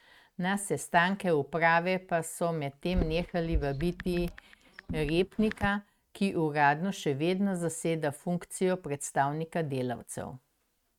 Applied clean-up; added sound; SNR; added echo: neural mask model RNNoise.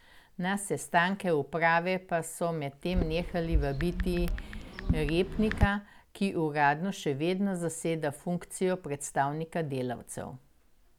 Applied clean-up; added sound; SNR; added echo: none; Chatter / Chirp, tweet / Car passing by / Typing; 2 dB; none.